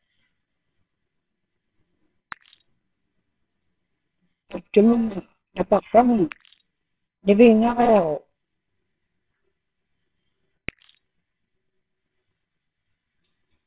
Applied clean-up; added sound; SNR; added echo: neural separator model SepFormer WHAMR!.